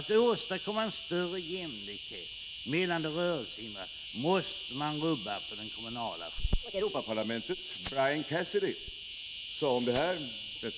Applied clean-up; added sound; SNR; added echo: none; Insect + Tambourine; -2 dB; none.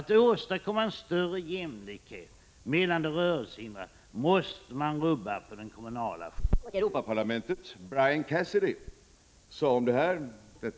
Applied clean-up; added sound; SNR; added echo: none; none; none; none.